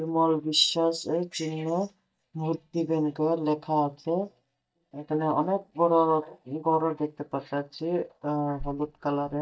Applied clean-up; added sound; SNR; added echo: neural mask model DeepFilterNet 3.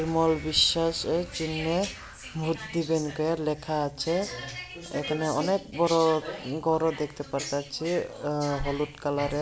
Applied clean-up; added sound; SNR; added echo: none; none; none; none.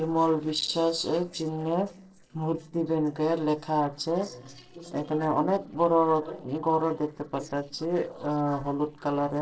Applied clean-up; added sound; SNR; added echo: neural separator model SepFormer DNS4.